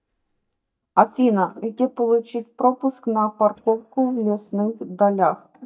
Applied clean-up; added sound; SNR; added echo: neural mask model DeepFilterNet 3.